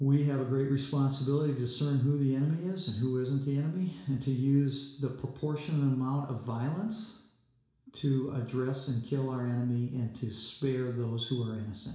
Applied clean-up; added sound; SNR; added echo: none; none; none; reverberation time 0.7 s.